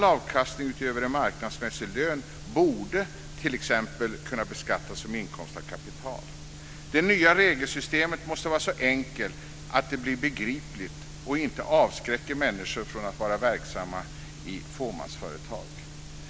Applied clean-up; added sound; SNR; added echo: none; none; none; none.